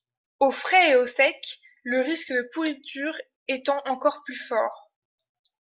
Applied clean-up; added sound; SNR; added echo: none; none; none; none.